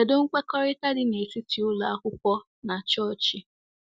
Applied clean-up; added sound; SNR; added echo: none; none; none; none.